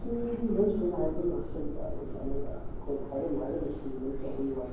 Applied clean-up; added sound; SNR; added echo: none; Subway, metro, underground; 2 dB; reverberation time 1.2 s.